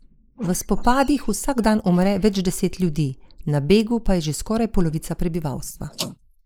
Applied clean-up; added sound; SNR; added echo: neural mask model Resemble Enhance denoiser.